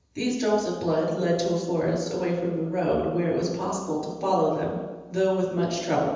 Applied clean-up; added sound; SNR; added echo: none; none; none; reverberation time 1.1 s.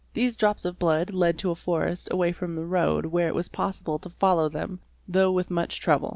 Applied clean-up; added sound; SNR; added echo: none; none; none; none.